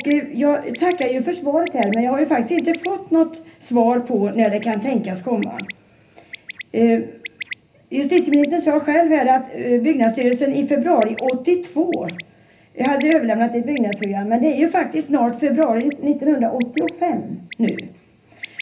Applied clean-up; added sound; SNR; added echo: none; Bird; 20 dB; reverberation time 0.3 s.